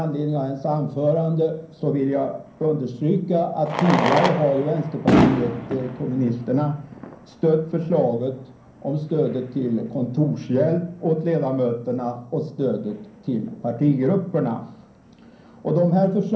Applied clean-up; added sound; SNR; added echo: none; Fireworks; 7 dB; reverberation time 0.6 s.